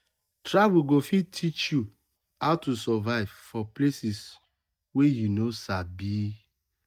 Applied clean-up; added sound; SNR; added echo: neural mask model DeepFilterNet 3.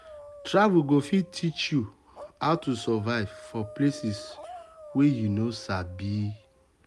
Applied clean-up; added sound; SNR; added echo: none; Dog; 19 dB; none.